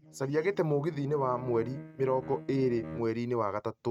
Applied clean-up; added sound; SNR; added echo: neural mask model RNNoise.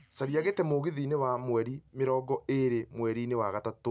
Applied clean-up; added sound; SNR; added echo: none; none; none; none.